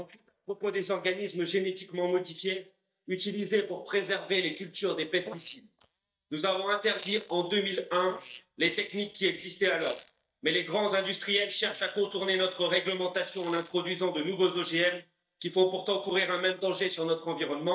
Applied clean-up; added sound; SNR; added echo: neural mask model DeepFilterNet 3.